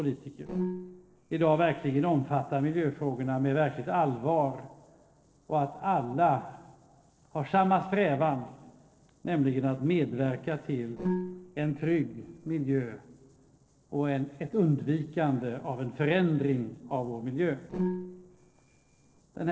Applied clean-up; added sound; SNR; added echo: neural separator model SepFormer DNS4.